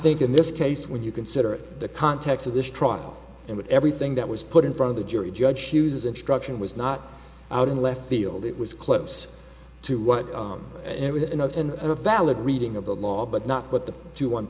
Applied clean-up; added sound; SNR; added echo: none; none; none; none.